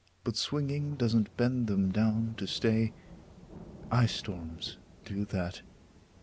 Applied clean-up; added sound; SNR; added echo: none; Rain / Thunderstorm; 20 dB; none.